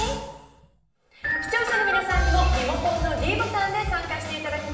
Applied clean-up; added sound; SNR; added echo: none; Wind; 20 dB; reverberation time 0.8 s.